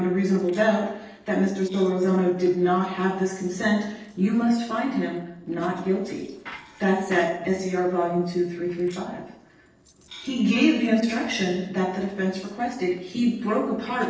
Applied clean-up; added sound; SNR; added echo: neural separator model SepFormer DNS4.